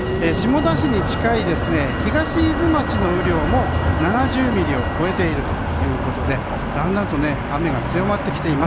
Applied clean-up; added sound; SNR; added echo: none; Motor vehicle (road); 0 dB; none.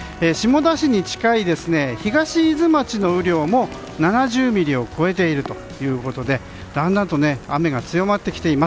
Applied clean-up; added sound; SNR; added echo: none; none; none; none.